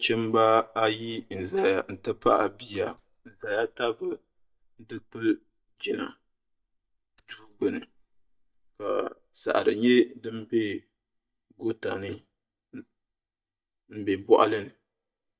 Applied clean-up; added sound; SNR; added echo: neural mask model DeepFilterNet 3.